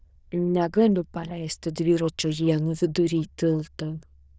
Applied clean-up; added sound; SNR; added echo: neural diffusion model UNIVERSE++.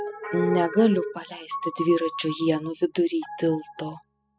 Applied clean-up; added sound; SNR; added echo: classical method spectral subtraction.